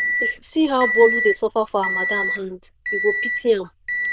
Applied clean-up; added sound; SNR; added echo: neural diffusion model UNIVERSE++.